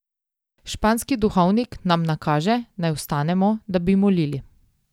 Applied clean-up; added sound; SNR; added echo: none; none; none; none.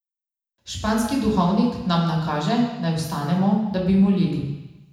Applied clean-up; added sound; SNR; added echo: none; none; none; reverberation time 1.0 s.